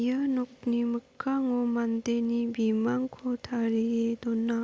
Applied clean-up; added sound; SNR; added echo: none; none; none; none.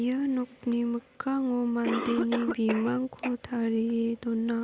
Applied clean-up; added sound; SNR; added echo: none; Cough; 11 dB; none.